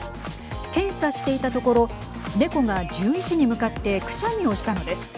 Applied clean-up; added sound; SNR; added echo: none; none; none; none.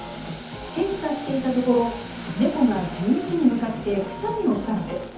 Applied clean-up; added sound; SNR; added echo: none; Boiling; 16 dB; reverberation time 0.5 s.